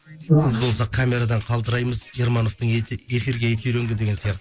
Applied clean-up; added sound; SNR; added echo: neural mask model Resemble Enhance denoiser.